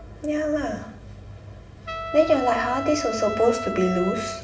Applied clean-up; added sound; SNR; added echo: none; Trumpet; 9 dB; reverberation time 0.9 s.